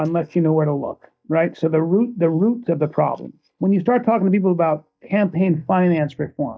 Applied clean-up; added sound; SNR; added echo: neural mask model DeepFilterNet 3.